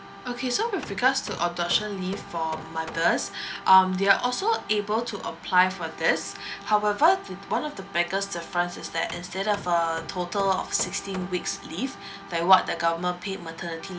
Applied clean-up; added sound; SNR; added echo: none; Trumpet + Hammer; 17 dB; none.